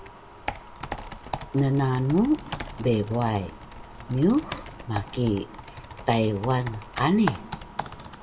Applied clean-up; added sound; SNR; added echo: none; Computer keyboard; 11 dB; reverberation time 1.4 s.